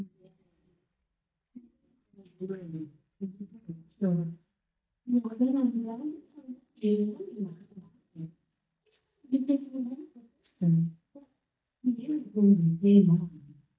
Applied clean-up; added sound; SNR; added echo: neural mask model DeepFilterNet 3.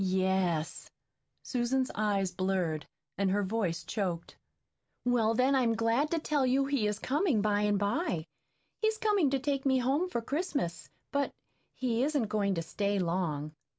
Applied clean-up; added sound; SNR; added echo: none; none; none; none.